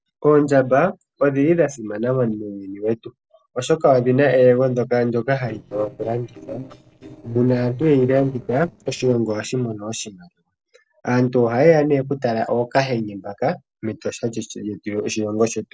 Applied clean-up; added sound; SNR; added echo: neural separator model SepFormer DNS4.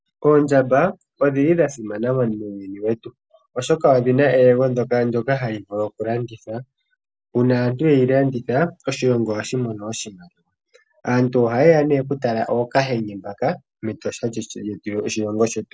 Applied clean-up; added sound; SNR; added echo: none; none; none; none.